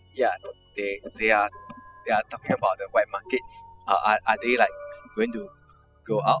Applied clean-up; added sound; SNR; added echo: classical method spectral subtraction.